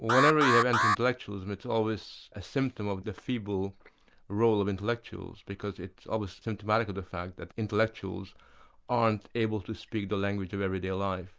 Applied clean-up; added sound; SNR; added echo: none; Alarm; -2 dB; none.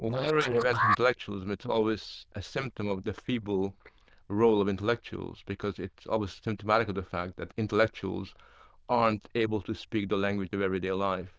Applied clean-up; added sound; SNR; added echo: neural diffusion model UNIVERSE++.